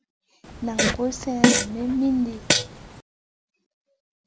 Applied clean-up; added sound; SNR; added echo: none; Fart; -5 dB; none.